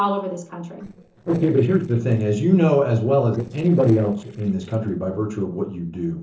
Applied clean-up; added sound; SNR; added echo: neural separator model SepFormer DNS4.